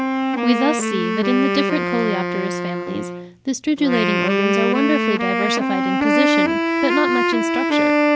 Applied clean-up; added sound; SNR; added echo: none; Wind instrument, woodwind instrument; -3 dB; none.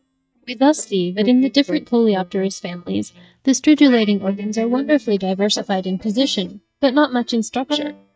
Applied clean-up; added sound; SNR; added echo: neural mask model DeepFilterNet 3.